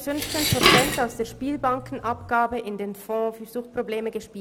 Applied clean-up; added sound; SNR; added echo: none; Dishes, pots, and pans; -2 dB; none.